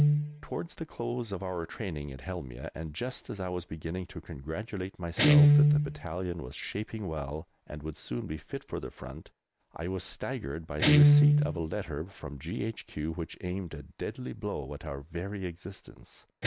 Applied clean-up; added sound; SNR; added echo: none; Guitar; -4 dB; none.